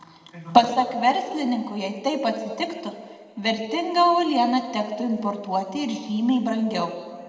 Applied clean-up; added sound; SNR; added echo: none; none; none; reverberation time 1.7 s.